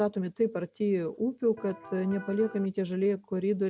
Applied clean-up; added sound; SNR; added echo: none; Electric guitar; 17 dB; none.